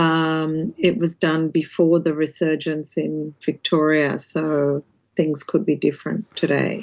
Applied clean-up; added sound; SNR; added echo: none; none; none; none.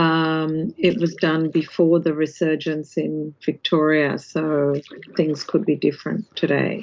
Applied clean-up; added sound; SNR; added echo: neural mask model Resemble Enhance denoiser.